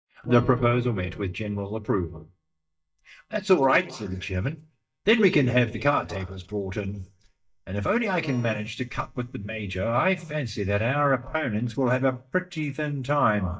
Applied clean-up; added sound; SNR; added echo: neural mask model DeepFilterNet 3.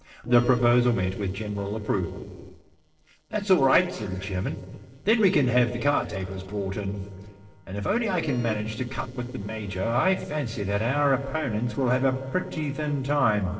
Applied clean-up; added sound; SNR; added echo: neural separator model SepFormer DNS4.